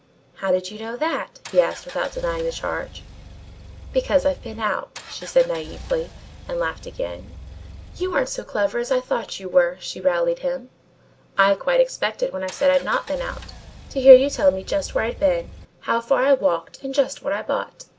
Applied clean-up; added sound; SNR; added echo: none; Engine; 16 dB; none.